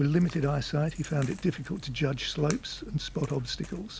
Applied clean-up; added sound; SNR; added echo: none; Crack / Crackle; 15 dB; none.